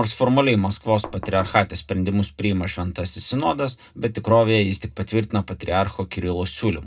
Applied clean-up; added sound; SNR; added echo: none; Knock; 15 dB; reverberation time 0.2 s.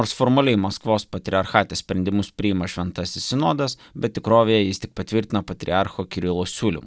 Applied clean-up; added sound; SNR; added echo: none; none; none; none.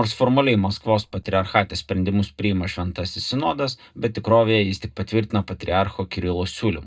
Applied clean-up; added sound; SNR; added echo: neural mask model DeepFilterNet 3.